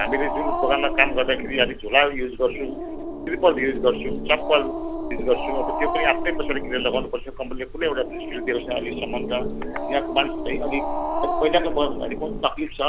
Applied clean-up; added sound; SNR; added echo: none; Growling; 3 dB; none.